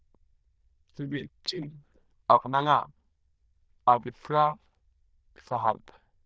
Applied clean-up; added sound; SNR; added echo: neural diffusion model UNIVERSE++.